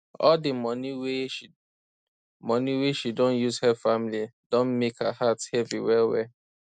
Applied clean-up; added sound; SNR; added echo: none; none; none; none.